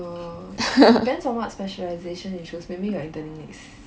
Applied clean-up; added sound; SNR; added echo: none; none; none; none.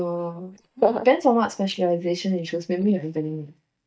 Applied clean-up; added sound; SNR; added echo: neural mask model DeepFilterNet 3.